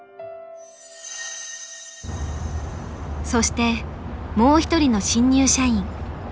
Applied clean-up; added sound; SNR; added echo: none; none; none; none.